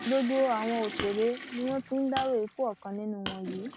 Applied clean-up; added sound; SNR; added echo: none; Hammer + Toilet flush / Water; 10 dB; none.